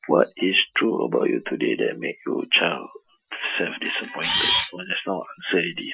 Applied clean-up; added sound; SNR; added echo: classical method Wiener filter.